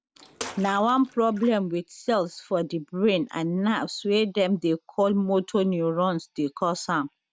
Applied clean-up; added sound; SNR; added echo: none; Bathtub (filling or washing) / Water / Splash, splatter; 17 dB; none.